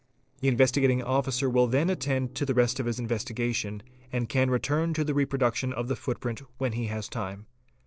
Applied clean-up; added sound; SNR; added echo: neural separator model SepFormer DNS4.